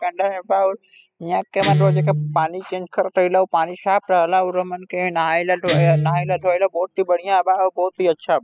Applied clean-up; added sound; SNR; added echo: classical method spectral subtraction.